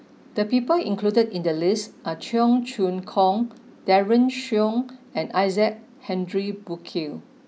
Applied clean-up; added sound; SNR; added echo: none; none; none; none.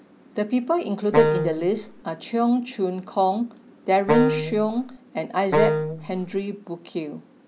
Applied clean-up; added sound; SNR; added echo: none; Wind instrument, woodwind instrument; -1 dB; none.